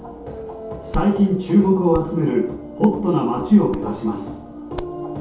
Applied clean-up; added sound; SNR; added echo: none; Hands; 16 dB; reverberation time 0.7 s.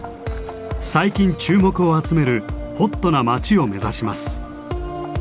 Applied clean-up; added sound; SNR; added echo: none; none; none; none.